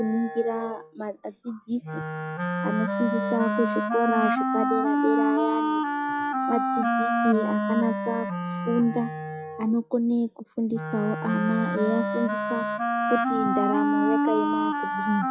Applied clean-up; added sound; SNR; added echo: classical method log-MMSE.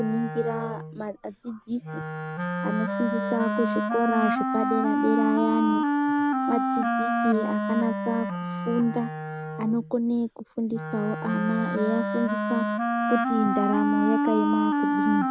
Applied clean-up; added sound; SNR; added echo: none; Wind instrument, woodwind instrument; -1 dB; none.